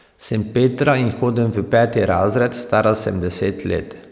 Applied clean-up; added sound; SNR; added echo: none; none; none; none.